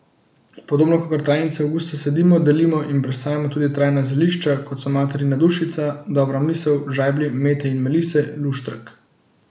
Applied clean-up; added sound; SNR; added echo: none; none; none; none.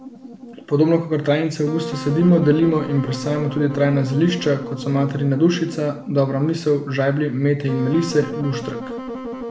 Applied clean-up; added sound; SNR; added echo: none; Wind instrument, woodwind instrument; 12 dB; none.